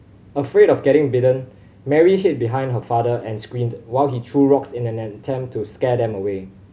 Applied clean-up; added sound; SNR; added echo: none; none; none; none.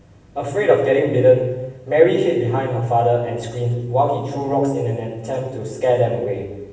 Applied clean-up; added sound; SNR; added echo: none; none; none; reverberation time 1.1 s.